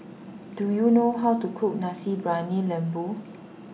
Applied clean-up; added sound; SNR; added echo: none; none; none; none.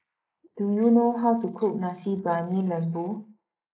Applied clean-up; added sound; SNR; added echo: neural mask model Resemble Enhance denoiser.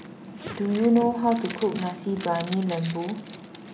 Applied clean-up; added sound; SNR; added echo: none; Zipper (clothing); 15 dB; none.